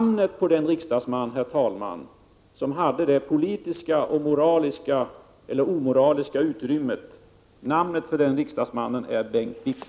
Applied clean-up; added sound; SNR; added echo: none; none; none; none.